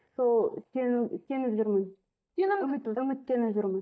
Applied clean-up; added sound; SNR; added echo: neural mask model DeepFilterNet 3.